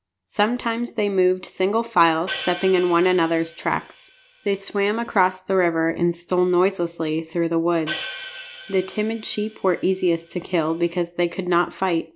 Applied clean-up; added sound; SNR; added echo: none; Hi-hat; 15 dB; none.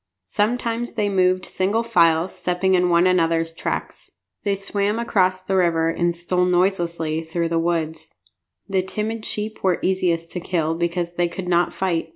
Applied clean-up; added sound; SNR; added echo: none; none; none; none.